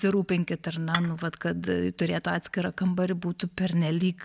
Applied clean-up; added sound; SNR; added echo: none; Dishes, pots, and pans / Chink, clink; 6 dB; none.